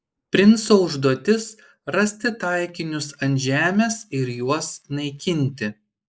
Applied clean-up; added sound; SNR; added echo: neural mask model Resemble Enhance denoiser.